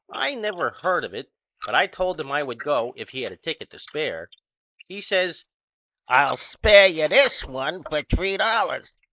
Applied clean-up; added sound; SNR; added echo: neural mask model Resemble Enhance denoiser.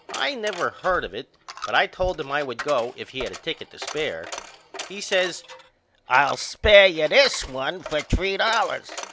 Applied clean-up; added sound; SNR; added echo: none; Coin (dropping); 16 dB; none.